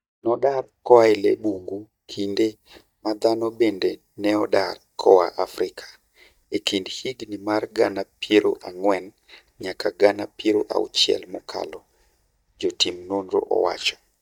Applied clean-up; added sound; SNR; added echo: neural mask model DeepFilterNet 3.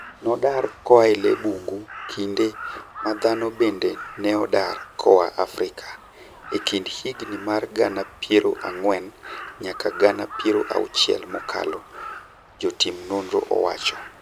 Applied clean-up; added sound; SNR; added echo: none; Crow; 16 dB; none.